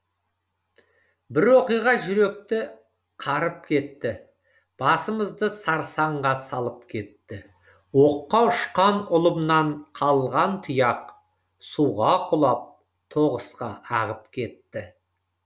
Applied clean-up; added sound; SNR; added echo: none; none; none; none.